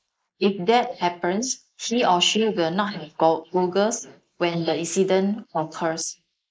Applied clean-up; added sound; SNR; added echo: neural mask model Resemble Enhance denoiser.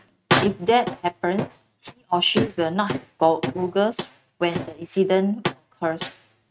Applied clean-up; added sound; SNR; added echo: neural mask model RNNoise.